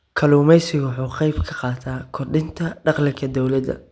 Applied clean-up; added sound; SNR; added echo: none; none; none; none.